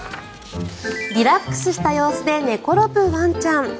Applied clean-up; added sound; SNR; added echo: none; none; none; none.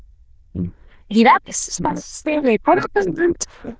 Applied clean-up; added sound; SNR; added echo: neural diffusion model UNIVERSE++.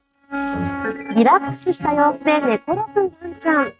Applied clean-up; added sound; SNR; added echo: neural mask model RNNoise.